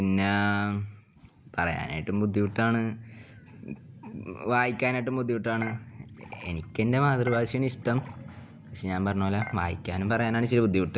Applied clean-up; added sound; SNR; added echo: none; Dishes, pots, and pans / Chink, clink; 18 dB; none.